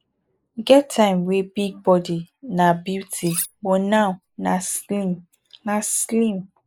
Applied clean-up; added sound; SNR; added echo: neural mask model Resemble Enhance denoiser.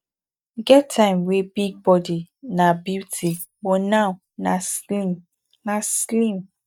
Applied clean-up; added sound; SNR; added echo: neural mask model DeepFilterNet 3.